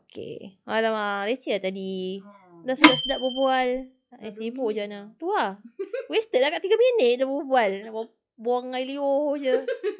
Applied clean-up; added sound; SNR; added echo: classical method log-MMSE.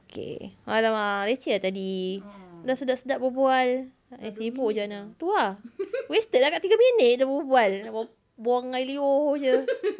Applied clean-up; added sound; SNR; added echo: none; none; none; none.